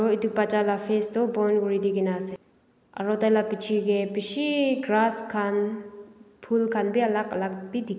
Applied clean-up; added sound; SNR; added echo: none; none; none; none.